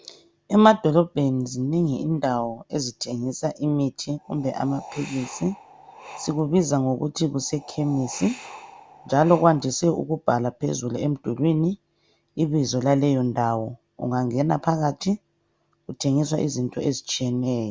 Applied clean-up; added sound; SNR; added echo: none; Wind; 19 dB; none.